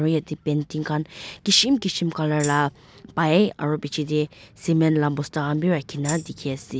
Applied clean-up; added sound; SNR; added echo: none; Tambourine; 13 dB; none.